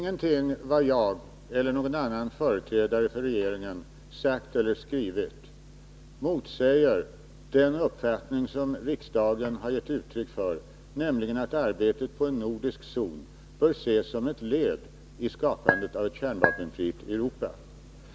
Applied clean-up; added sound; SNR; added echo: none; Chink, clink; 0 dB; none.